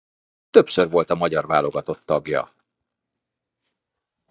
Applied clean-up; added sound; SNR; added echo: neural mask model DeepFilterNet 3.